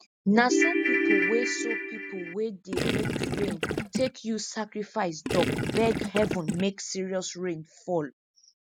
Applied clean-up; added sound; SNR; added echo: none; Ringtone / Keyboard (musical) + Gurgling; -2 dB; none.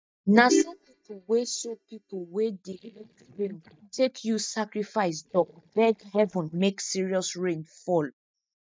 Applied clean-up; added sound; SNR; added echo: neural mask model DeepFilterNet 3.